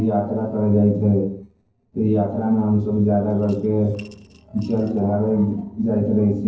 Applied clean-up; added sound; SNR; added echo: neural separator model SepFormer DNS4.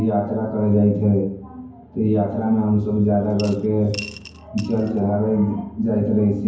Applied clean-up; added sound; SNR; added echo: none; Coin (dropping) / Glass; 19 dB; reverberation time 0.9 s.